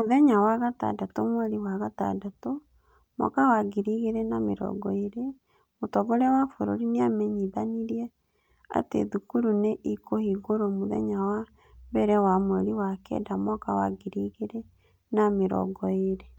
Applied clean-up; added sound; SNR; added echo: none; none; none; none.